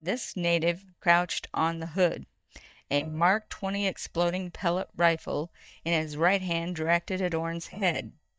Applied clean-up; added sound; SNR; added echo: neural mask model DeepFilterNet 3.